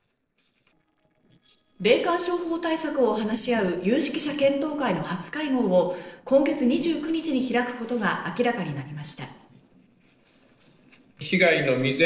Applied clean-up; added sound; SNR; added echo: neural separator model SepFormer DNS4.